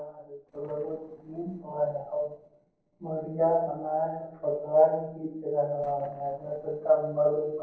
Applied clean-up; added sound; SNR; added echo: neural separator model SepFormer DNS4.